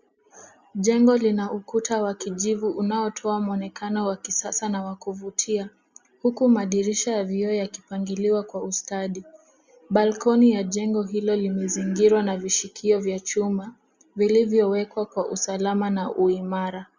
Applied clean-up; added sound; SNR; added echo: none; none; none; none.